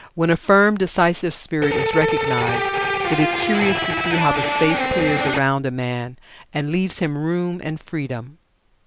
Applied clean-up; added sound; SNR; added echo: none; Electric guitar; 0 dB; none.